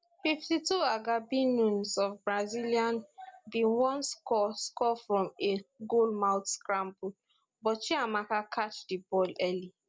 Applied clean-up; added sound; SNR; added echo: none; none; none; none.